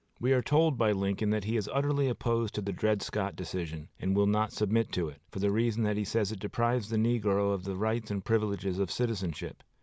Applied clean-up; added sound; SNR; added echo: none; none; none; none.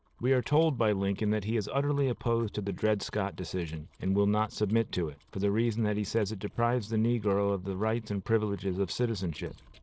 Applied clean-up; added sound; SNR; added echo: neural separator model SepFormer DNS4.